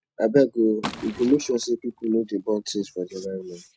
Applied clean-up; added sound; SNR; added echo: neural mask model RNNoise.